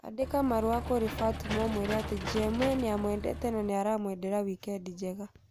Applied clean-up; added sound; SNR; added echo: none; Engine / Mechanisms; 6 dB; none.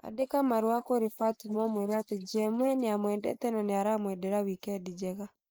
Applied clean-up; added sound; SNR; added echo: neural mask model Resemble Enhance denoiser.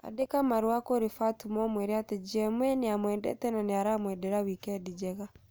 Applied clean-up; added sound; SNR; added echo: none; none; none; none.